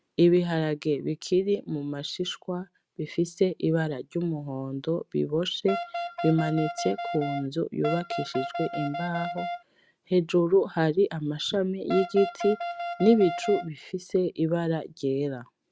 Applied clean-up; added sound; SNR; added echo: none; Wind instrument, woodwind instrument; 6 dB; none.